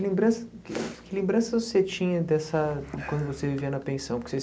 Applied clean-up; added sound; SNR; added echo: none; none; none; none.